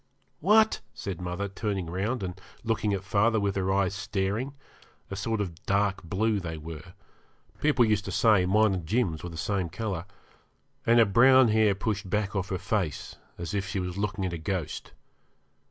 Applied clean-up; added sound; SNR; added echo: none; none; none; none.